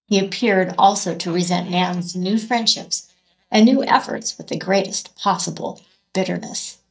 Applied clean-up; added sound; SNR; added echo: neural mask model DeepFilterNet 3.